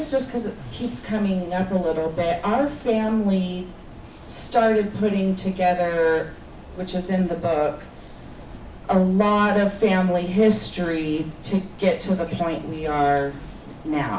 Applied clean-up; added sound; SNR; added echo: none; none; none; none.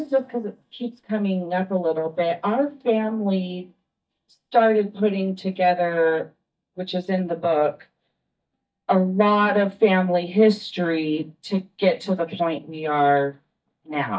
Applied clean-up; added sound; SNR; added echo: neural mask model DeepFilterNet 3.